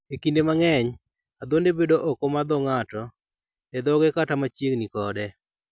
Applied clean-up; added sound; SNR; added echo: none; none; none; none.